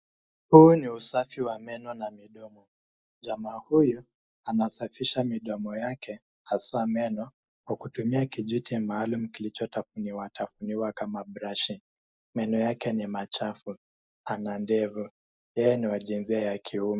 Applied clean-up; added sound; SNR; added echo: neural mask model Resemble Enhance denoiser.